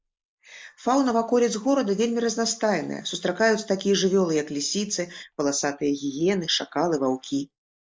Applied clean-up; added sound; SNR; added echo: neural mask model Resemble Enhance denoiser.